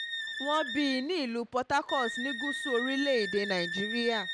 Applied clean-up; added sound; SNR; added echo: none; Wind instrument, woodwind instrument; 5 dB; none.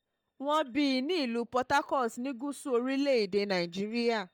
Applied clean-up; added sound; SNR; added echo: neural mask model DeepFilterNet 3.